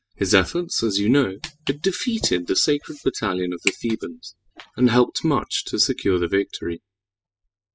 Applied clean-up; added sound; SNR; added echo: classical method spectral subtraction.